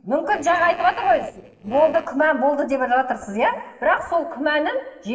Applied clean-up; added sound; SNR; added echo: neural separator model SepFormer DNS4.